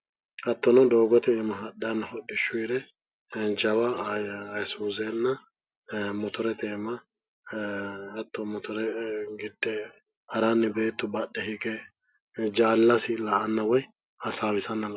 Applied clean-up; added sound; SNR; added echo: none; none; none; none.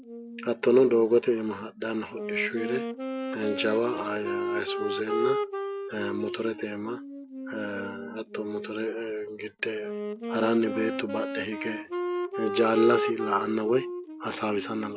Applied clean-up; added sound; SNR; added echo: none; Wind instrument, woodwind instrument; 5 dB; none.